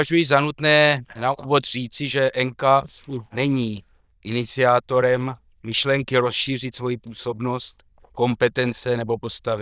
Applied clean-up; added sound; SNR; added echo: neural diffusion model UNIVERSE++.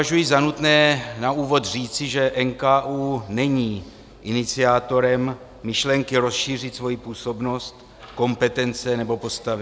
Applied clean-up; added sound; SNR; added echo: none; none; none; none.